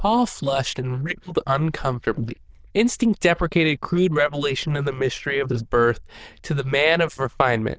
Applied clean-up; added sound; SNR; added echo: neural diffusion model UNIVERSE++.